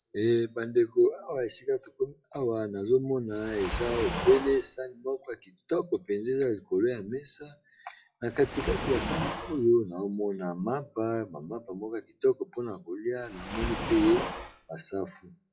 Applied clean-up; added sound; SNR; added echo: classical method WPE with log-MMSE.